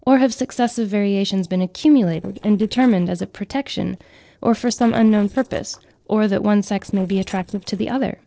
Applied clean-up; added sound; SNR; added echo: neural separator model SepFormer DNS4.